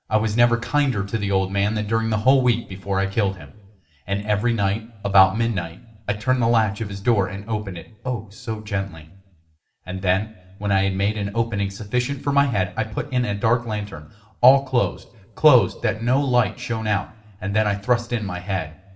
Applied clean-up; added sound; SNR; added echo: none; none; none; reverberation time 0.7 s.